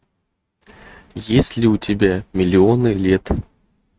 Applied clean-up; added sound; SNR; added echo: neural mask model RNNoise.